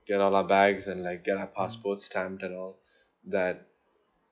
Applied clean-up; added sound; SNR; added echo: classical method log-MMSE.